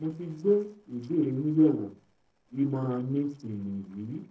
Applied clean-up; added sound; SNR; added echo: neural separator model SepFormer DNS4.